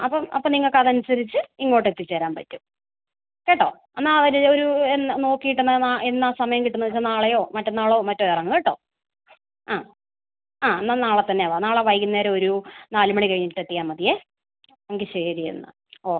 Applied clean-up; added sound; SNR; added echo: none; none; none; none.